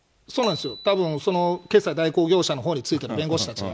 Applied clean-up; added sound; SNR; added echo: none; Marimba, xylophone; 17 dB; none.